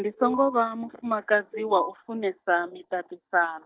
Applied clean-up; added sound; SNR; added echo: neural mask model DeepFilterNet 3.